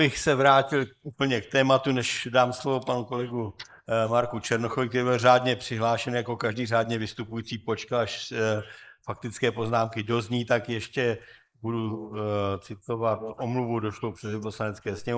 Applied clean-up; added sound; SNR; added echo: neural mask model Resemble Enhance denoiser.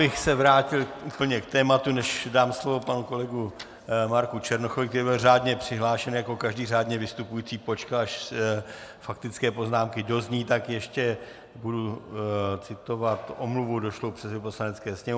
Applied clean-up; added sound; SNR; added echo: none; none; none; none.